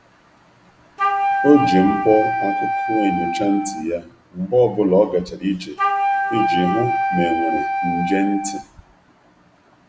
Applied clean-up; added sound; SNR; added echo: none; Wind instrument, woodwind instrument; 1 dB; none.